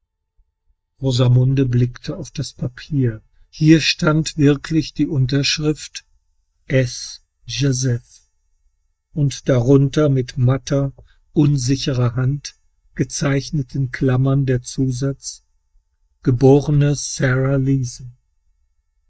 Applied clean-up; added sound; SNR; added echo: neural mask model DeepFilterNet 3.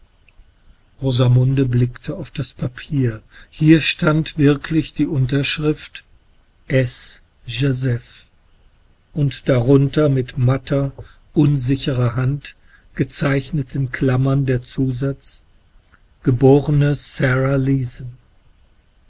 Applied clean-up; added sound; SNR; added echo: none; none; none; none.